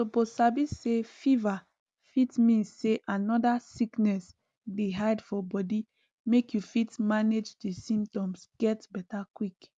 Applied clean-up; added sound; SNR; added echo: none; none; none; none.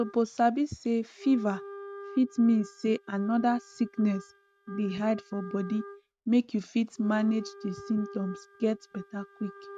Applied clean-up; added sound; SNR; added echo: neural mask model RNNoise.